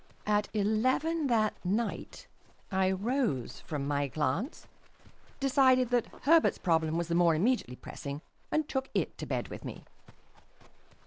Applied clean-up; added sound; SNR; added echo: none; Livestock, farm animals, working animals; 20 dB; none.